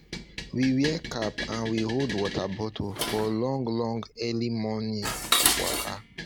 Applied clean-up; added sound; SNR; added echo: none; Dishes, pots, and pans; 3 dB; none.